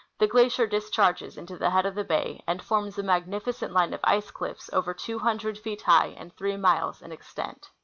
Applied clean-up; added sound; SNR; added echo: none; none; none; none.